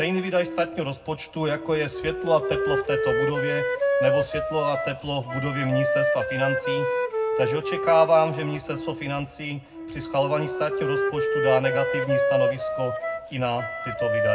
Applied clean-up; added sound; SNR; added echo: none; Wind instrument, woodwind instrument; 0 dB; reverberation time 0.3 s.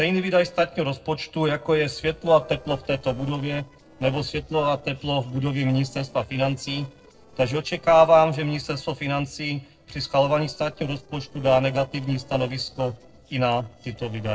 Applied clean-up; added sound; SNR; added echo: neural separator model SepFormer DNS4.